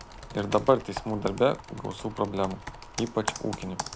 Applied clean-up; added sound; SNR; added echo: none; Computer keyboard; 11 dB; none.